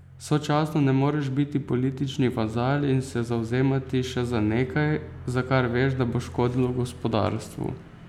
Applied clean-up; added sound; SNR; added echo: none; none; none; none.